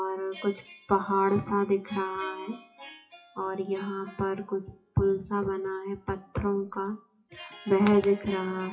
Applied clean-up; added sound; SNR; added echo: classical method WPE with log-MMSE.